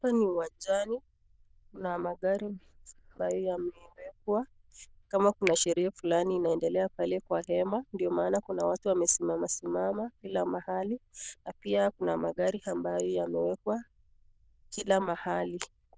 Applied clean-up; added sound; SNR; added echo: neural diffusion model UNIVERSE++.